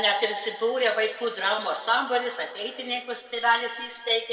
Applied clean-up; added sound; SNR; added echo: none; none; none; reverberation time 2.0 s.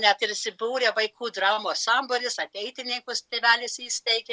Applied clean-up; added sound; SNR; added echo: none; none; none; none.